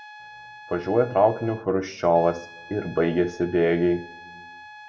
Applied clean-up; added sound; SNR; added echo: none; Trumpet; 20 dB; reverberation time 0.4 s.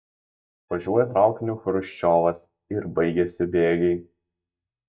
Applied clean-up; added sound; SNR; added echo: neural mask model DeepFilterNet 3.